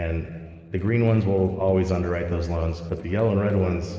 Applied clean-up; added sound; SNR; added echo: neural separator model SepFormer DNS4.